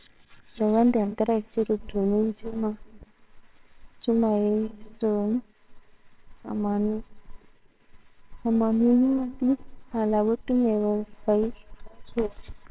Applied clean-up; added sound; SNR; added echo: neural separator model SepFormer WHAMR!.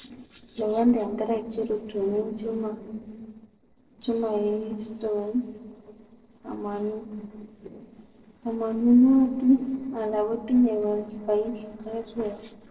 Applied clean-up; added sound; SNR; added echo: neural separator model SepFormer DNS4.